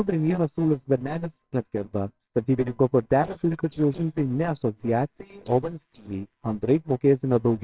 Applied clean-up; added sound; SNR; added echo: neural separator model SepFormer WHAMR!.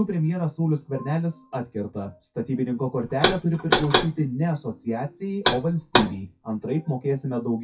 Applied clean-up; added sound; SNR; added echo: classical method WPE with log-MMSE.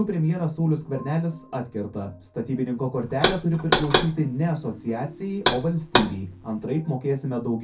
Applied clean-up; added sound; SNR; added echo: none; Knock; 1 dB; reverberation time 0.3 s.